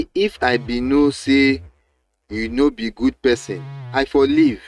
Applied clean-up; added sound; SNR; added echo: neural mask model RNNoise.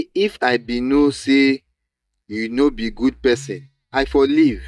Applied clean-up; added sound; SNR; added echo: neural mask model DeepFilterNet 3.